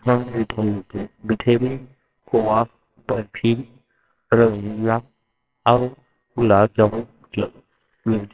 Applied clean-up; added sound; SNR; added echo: neural separator model SepFormer WHAMR!.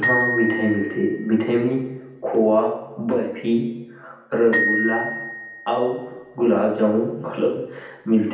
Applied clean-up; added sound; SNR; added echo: none; Glockenspiel; 7 dB; reverberation time 0.9 s.